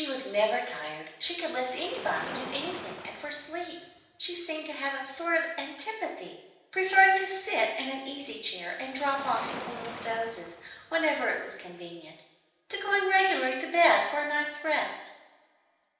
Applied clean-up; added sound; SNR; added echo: none; Waves, surf; 13 dB; reverberation time 0.9 s.